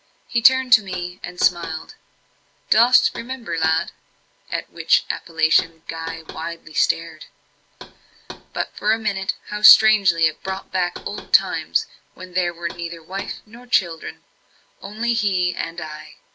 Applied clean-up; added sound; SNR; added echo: none; Knock; 18 dB; none.